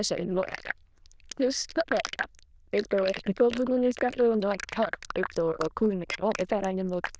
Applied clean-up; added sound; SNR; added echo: neural diffusion model UNIVERSE++.